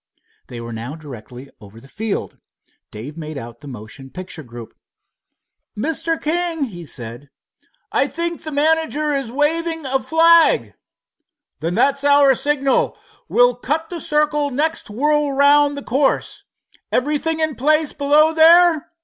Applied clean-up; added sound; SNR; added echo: none; none; none; none.